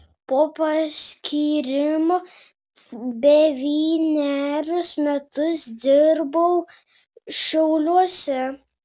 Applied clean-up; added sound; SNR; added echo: none; none; none; none.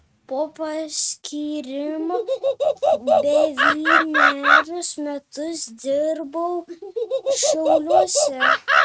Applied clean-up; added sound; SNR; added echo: neural mask model RNNoise.